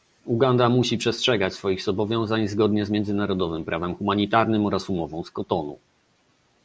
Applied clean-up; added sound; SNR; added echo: none; none; none; none.